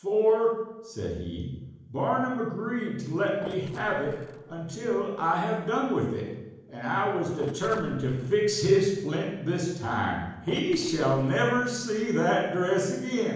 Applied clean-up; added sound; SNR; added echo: neural separator model SepFormer DNS4.